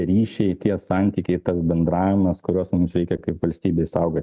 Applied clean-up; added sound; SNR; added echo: none; none; none; none.